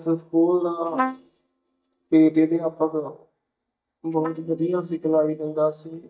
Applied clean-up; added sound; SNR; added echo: neural mask model DeepFilterNet 3.